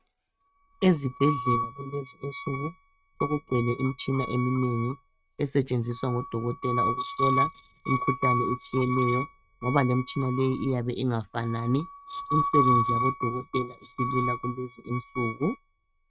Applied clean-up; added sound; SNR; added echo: neural mask model RNNoise.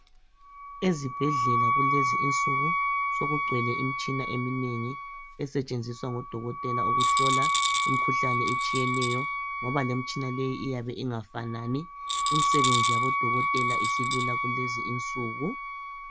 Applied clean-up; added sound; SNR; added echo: none; Wind instrument, woodwind instrument + Rattle; -4 dB; none.